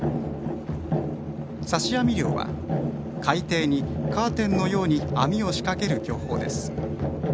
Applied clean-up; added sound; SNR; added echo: none; none; none; none.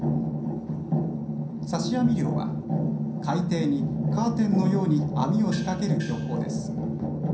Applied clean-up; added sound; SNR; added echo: none; Gong; 19 dB; reverberation time 0.6 s.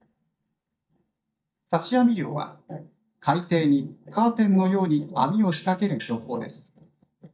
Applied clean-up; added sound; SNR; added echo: neural mask model DeepFilterNet 3.